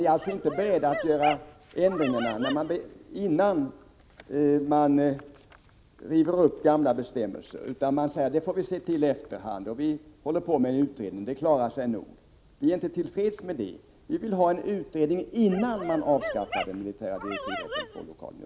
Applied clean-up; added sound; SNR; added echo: none; Dog; 9 dB; none.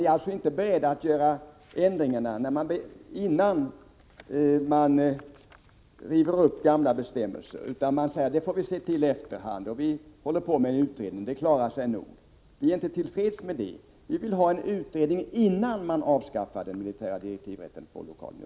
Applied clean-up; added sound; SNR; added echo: none; none; none; none.